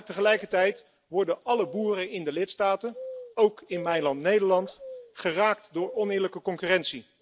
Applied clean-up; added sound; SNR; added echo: none; Bird vocalization, bird call, bird song; 16 dB; none.